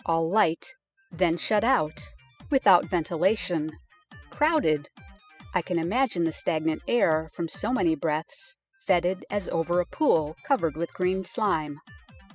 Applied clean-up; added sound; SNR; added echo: classical method spectral subtraction.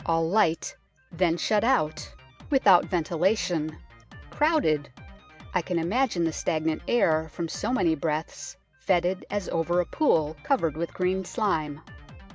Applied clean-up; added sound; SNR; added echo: none; Drum kit; 20 dB; none.